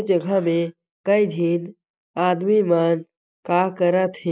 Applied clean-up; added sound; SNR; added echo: none; none; none; none.